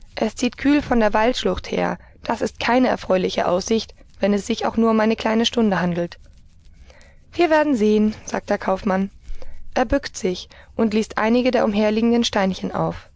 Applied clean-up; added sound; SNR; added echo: none; Hands; 17 dB; none.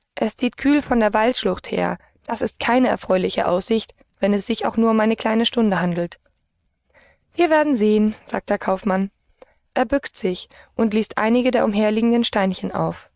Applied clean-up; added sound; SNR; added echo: neural mask model RNNoise.